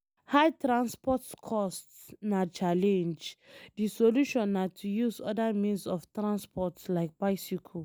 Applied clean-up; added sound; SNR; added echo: none; none; none; none.